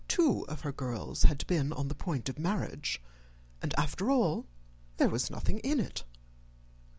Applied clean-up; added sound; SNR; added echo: none; none; none; none.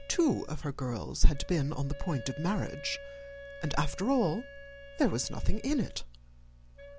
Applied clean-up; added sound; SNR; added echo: none; Wind instrument, woodwind instrument; 20 dB; none.